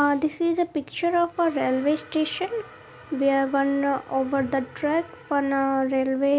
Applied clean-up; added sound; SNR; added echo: none; none; none; none.